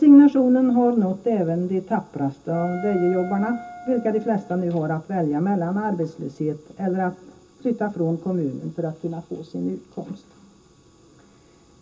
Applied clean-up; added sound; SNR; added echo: none; Wind instrument, woodwind instrument; 16 dB; reverberation time 0.2 s.